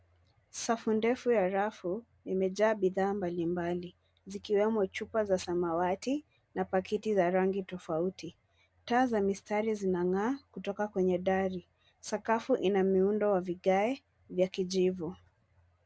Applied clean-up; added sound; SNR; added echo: none; none; none; none.